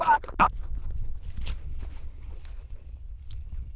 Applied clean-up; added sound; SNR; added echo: neural diffusion model UNIVERSE++.